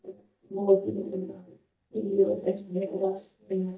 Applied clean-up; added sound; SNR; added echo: neural mask model DeepFilterNet 3.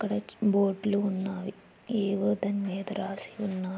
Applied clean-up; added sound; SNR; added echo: none; none; none; none.